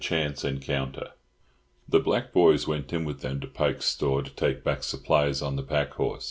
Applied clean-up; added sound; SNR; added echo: none; none; none; none.